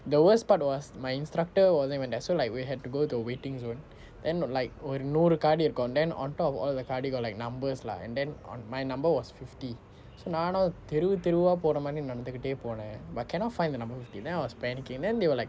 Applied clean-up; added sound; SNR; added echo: none; none; none; none.